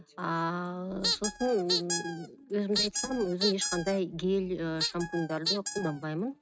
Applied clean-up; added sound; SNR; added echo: neural mask model RNNoise.